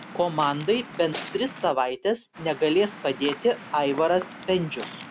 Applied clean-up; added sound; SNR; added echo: none; Waves, surf / Wind; 14 dB; none.